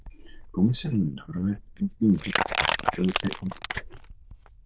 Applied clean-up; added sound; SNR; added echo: neural diffusion model UNIVERSE++.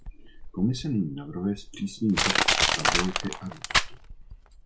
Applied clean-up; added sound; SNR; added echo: none; Crushing; -2 dB; none.